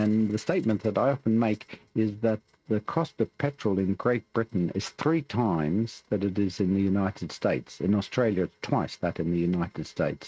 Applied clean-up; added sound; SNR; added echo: neural mask model RNNoise.